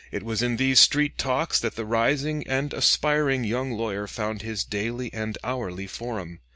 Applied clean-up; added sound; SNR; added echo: none; none; none; none.